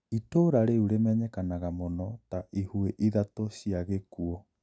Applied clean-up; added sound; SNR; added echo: none; none; none; none.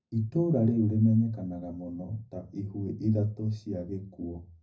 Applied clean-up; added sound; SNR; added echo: none; none; none; reverberation time 0.4 s.